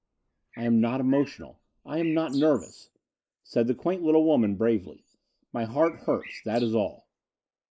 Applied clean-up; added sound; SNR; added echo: neural mask model Resemble Enhance denoiser.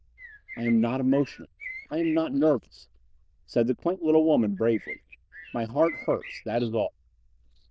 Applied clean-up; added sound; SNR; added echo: neural diffusion model UNIVERSE++.